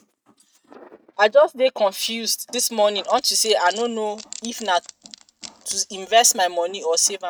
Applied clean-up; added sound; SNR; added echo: neural mask model RNNoise.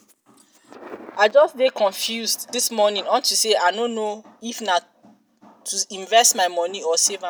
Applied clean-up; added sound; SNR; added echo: none; none; none; none.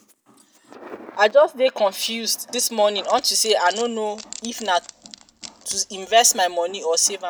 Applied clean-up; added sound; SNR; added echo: none; Wood; 19 dB; none.